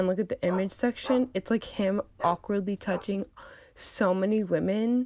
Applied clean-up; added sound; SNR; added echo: none; Bark; 15 dB; none.